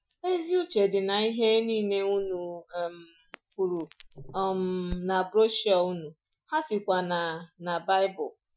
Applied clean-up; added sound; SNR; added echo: classical method Wiener filter.